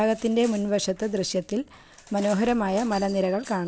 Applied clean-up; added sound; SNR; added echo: none; none; none; none.